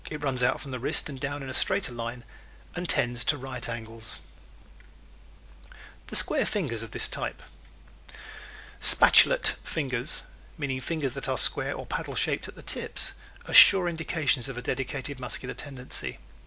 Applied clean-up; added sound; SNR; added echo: none; none; none; none.